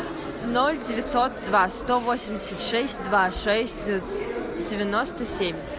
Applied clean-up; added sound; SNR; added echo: none; none; none; none.